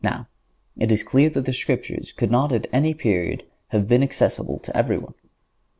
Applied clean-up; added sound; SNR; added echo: none; none; none; none.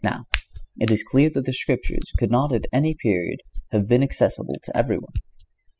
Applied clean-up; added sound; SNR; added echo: classical method spectral subtraction.